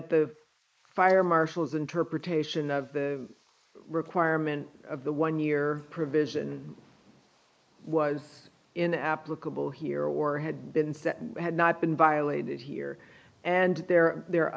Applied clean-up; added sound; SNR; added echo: neural mask model Resemble Enhance denoiser.